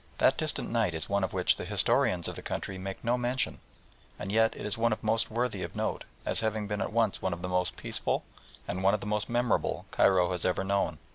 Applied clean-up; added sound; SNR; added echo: none; none; none; none.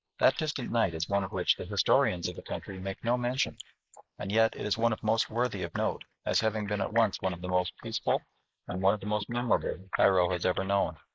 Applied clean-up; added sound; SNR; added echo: neural mask model Resemble Enhance denoiser.